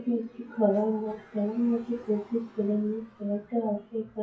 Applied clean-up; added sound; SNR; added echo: classical method WPE with log-MMSE.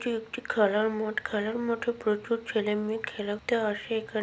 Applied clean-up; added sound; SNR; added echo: none; none; none; none.